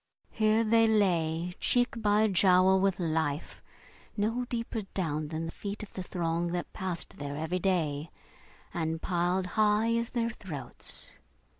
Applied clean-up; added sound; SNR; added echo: none; none; none; none.